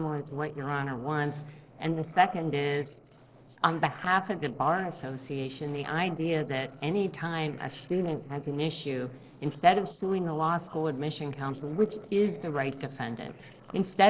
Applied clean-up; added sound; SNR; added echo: neural separator model SepFormer DNS4.